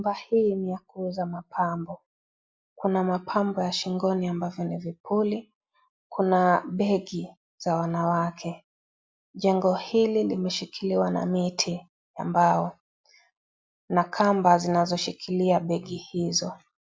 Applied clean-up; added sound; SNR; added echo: neural mask model Resemble Enhance denoiser.